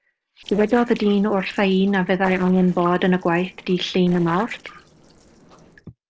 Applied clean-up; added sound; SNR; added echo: neural separator model SepFormer DNS4.